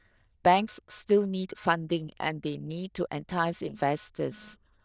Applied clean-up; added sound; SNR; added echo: neural diffusion model UNIVERSE++.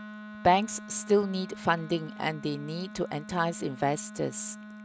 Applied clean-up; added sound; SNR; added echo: none; Wind instrument, woodwind instrument; 14 dB; none.